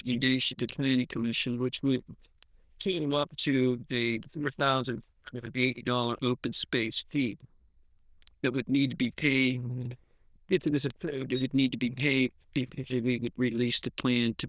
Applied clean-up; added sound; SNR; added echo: neural diffusion model UNIVERSE++.